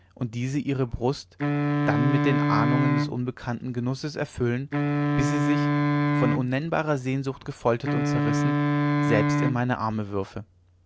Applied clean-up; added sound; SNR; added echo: none; Wind instrument, woodwind instrument; -3 dB; none.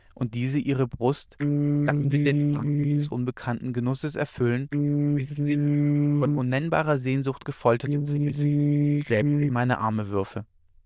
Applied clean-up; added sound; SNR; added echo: neural diffusion model UNIVERSE++.